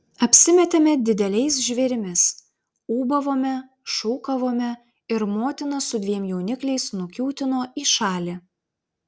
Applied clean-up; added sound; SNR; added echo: none; none; none; none.